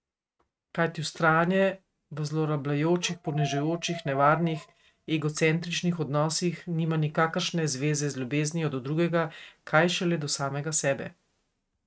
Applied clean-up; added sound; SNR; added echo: neural mask model RNNoise.